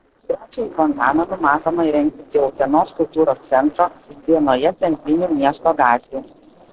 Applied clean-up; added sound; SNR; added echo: neural separator model SepFormer DNS4.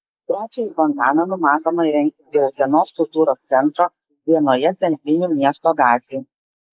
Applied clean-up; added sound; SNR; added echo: neural mask model Resemble Enhance denoiser.